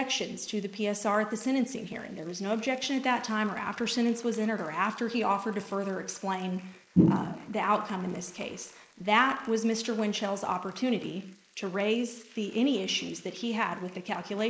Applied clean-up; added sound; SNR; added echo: neural mask model Resemble Enhance denoiser.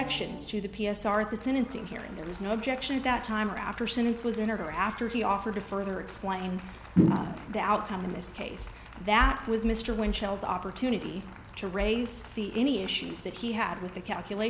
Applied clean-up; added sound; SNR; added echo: none; Applause; 20 dB; none.